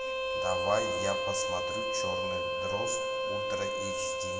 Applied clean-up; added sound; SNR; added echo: none; Bowed string instrument; -4 dB; reverberation time 1.0 s.